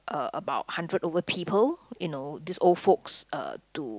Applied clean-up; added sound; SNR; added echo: none; none; none; none.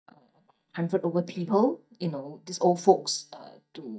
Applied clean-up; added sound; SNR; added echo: neural mask model DeepFilterNet 3.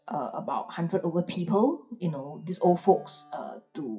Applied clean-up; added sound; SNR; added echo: classical method WPE with log-MMSE.